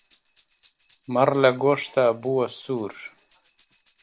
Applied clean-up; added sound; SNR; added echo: none; Tambourine; 19 dB; none.